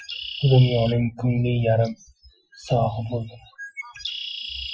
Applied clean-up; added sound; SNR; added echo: classical method Wiener filter.